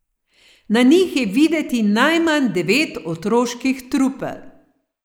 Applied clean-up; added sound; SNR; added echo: neural mask model Resemble Enhance denoiser.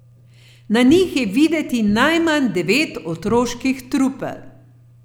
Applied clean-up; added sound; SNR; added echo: none; Cupboard open or close; 20 dB; none.